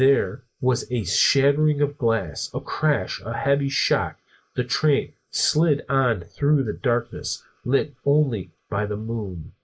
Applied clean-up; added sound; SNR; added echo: neural mask model Resemble Enhance denoiser.